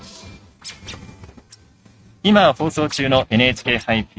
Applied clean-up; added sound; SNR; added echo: neural mask model RNNoise.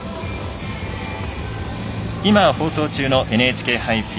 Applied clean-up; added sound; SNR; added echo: none; none; none; none.